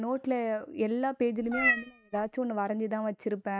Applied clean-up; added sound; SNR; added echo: neural mask model RNNoise.